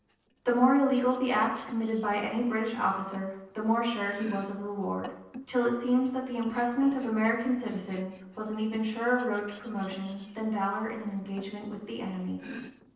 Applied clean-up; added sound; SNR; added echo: neural separator model SepFormer DNS4.